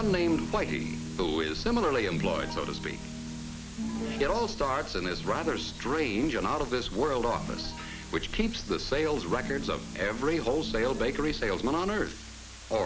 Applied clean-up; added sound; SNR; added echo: none; none; none; none.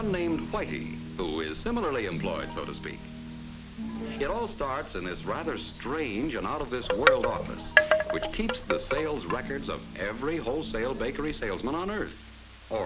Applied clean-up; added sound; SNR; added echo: none; Wind chime; -5 dB; none.